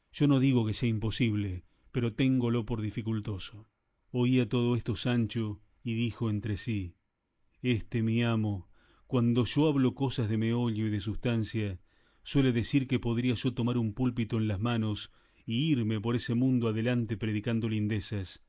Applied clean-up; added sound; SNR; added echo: neural mask model Resemble Enhance denoiser.